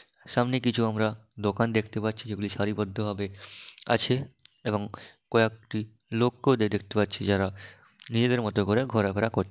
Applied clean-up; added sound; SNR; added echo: none; none; none; none.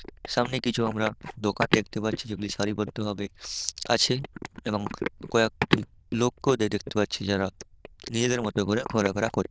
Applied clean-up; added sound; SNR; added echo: neural diffusion model UNIVERSE++.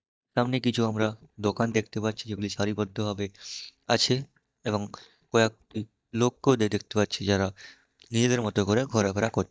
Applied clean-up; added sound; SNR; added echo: neural mask model DeepFilterNet 3.